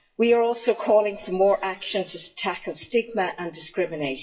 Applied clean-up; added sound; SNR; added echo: classical method WPE with log-MMSE.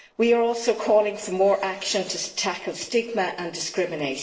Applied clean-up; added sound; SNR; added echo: neural separator model SepFormer DNS4.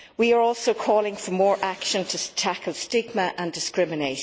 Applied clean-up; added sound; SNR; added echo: none; none; none; none.